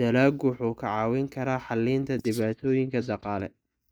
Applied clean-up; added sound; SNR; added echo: neural mask model DeepFilterNet 3.